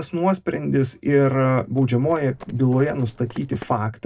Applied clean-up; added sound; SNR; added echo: neural separator model SepFormer DNS4.